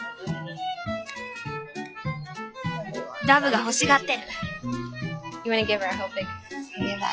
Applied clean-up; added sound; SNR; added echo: classical method log-MMSE.